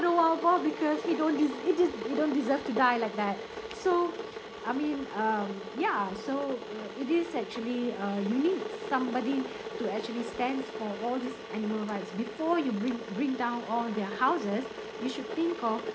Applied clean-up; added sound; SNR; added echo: none; Boiling / Water; 9 dB; none.